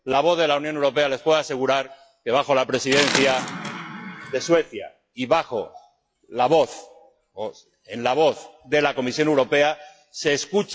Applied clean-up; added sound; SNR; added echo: classical method log-MMSE.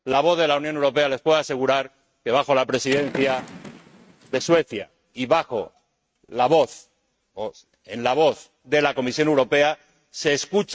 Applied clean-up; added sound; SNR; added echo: neural mask model RNNoise.